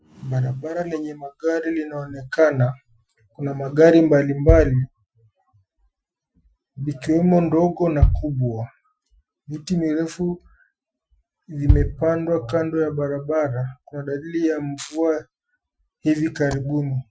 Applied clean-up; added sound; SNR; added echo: classical method Wiener filter.